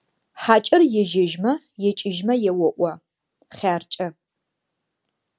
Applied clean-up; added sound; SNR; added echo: none; none; none; none.